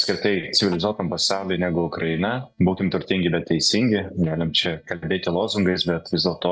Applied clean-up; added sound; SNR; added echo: neural mask model DeepFilterNet 3.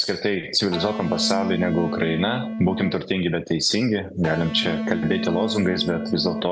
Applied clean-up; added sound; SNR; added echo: none; Electric guitar; 5 dB; none.